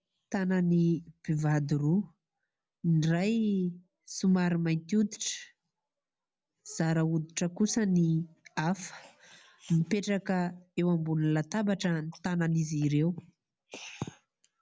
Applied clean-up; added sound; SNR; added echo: none; none; none; none.